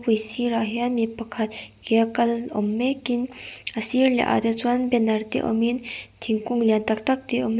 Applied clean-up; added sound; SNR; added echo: none; none; none; none.